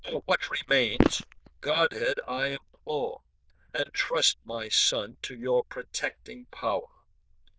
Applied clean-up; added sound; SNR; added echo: neural diffusion model UNIVERSE++.